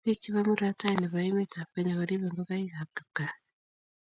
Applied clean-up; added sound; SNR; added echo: none; none; none; none.